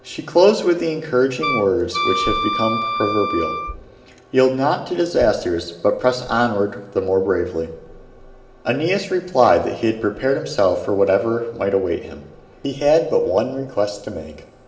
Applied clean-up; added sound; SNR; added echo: none; Wind instrument, woodwind instrument; 4 dB; reverberation time 1.4 s.